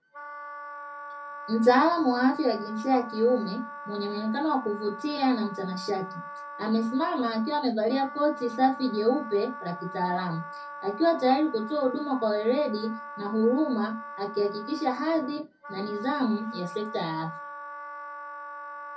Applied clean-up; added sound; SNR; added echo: none; Wind instrument, woodwind instrument; 12 dB; reverberation time 0.3 s.